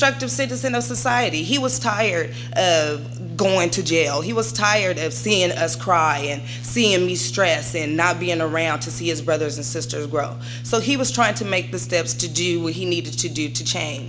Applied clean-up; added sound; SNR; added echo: none; none; none; none.